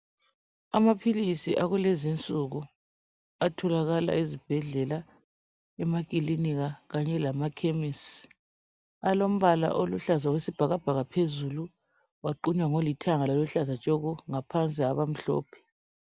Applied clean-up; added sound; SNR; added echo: none; none; none; none.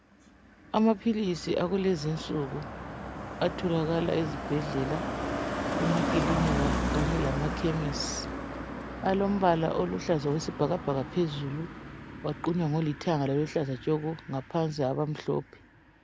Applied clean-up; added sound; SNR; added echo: none; Car passing by; 5 dB; none.